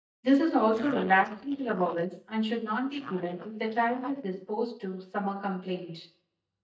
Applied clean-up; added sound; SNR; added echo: neural mask model DeepFilterNet 3.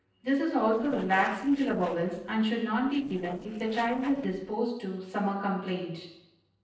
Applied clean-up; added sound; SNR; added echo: neural separator model SepFormer DNS4.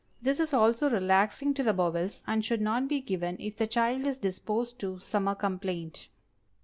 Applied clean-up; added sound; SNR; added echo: none; none; none; none.